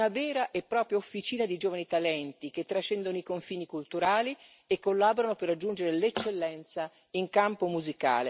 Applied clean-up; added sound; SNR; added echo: none; none; none; none.